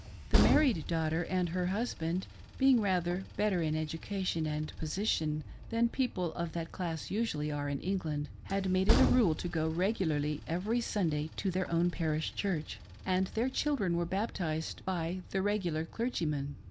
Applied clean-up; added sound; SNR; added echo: none; Train; 6 dB; none.